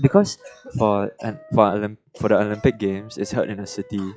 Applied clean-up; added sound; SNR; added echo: classical method log-MMSE.